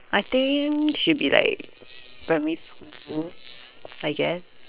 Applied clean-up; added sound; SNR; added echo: neural separator model SepFormer WHAM!.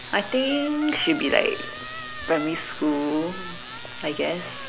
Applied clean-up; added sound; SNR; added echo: none; Squeak; 13 dB; none.